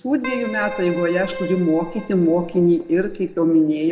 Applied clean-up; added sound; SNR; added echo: none; Keyboard (musical); 12 dB; none.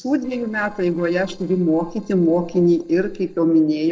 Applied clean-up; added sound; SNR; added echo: neural separator model SepFormer DNS4.